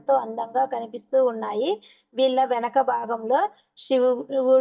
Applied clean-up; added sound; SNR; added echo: neural mask model DeepFilterNet 3.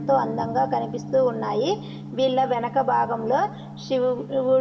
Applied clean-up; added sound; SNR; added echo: none; Gong; 12 dB; reverberation time 2.4 s.